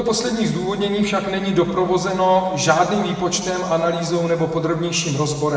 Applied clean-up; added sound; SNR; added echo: none; none; none; reverberation time 1.7 s.